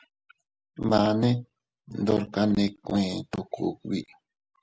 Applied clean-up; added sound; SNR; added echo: none; none; none; none.